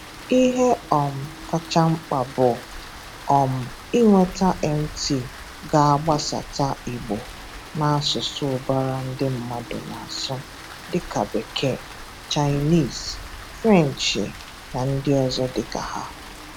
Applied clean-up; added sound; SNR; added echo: none; Whoosh, swoosh, swish + Rain; 15 dB; none.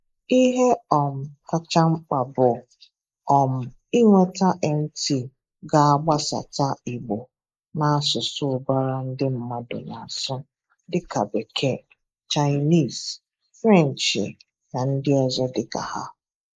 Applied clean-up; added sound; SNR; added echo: neural mask model Resemble Enhance denoiser.